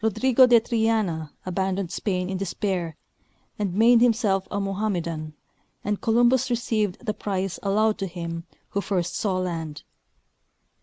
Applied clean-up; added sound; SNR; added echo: none; none; none; none.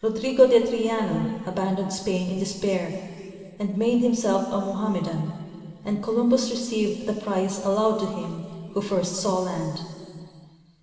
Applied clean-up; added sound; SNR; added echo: none; none; none; reverberation time 2.5 s.